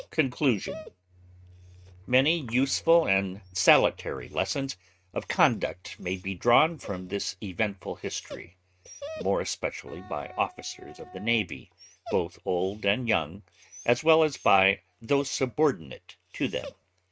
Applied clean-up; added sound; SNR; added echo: neural mask model RNNoise.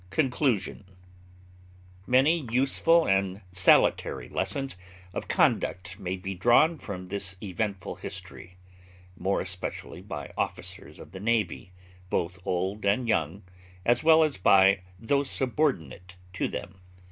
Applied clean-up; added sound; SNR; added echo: none; none; none; none.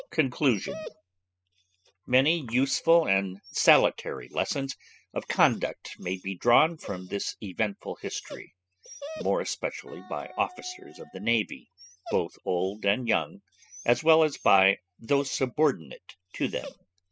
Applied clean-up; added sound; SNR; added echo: classical method spectral subtraction.